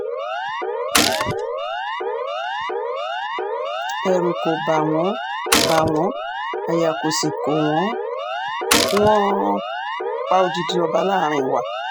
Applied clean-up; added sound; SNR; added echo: classical method spectral subtraction.